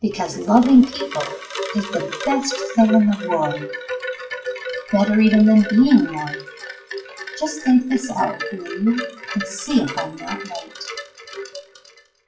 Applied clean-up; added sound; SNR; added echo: classical method WPE with log-MMSE.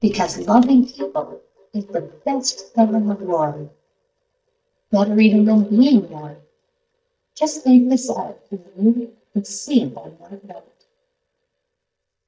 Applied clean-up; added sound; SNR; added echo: neural mask model DeepFilterNet 3.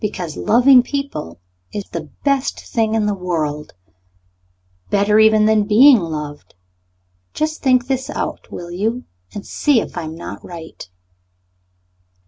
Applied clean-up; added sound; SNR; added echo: none; none; none; none.